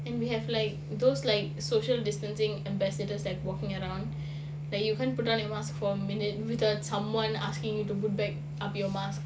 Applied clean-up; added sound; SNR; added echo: none; none; none; none.